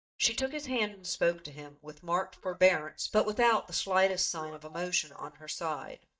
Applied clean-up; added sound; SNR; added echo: neural mask model DeepFilterNet 3.